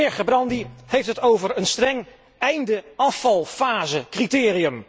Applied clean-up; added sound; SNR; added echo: none; none; none; none.